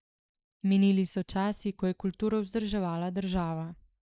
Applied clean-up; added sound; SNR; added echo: neural mask model Resemble Enhance denoiser.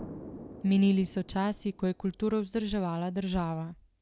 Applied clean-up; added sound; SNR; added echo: none; Explosion; 19 dB; none.